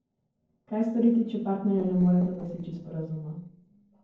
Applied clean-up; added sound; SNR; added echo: neural separator model SepFormer DNS4.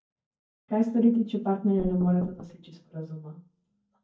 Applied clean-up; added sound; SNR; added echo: neural mask model DeepFilterNet 3.